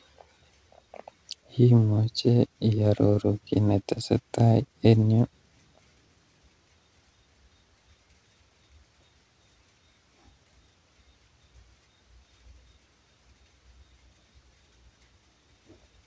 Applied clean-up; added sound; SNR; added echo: none; none; none; none.